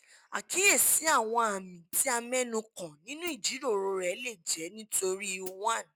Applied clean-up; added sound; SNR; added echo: none; Hi-hat; 16 dB; none.